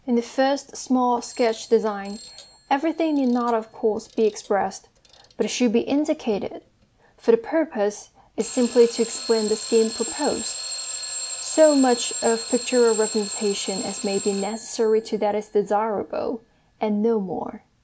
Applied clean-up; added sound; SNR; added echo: none; Alarm / Clock; 12 dB; none.